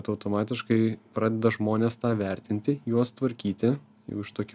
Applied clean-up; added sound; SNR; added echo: none; none; none; none.